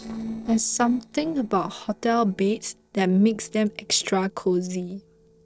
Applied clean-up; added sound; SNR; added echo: neural separator model SepFormer DNS4.